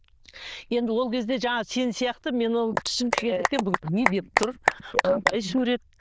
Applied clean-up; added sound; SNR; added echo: neural diffusion model UNIVERSE++.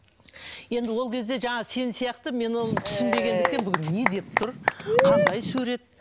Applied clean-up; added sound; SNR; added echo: none; Applause / Cheering / Clapping; -4 dB; none.